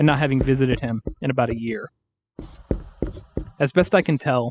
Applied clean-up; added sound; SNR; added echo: classical method spectral subtraction.